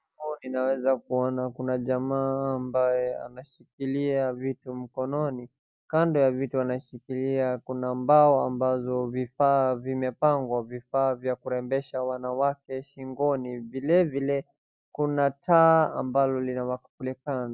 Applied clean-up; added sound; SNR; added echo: none; none; none; none.